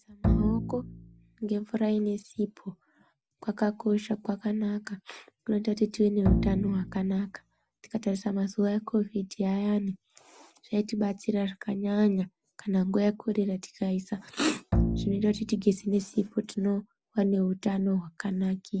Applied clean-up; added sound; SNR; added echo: none; Bowed string instrument; 2 dB; none.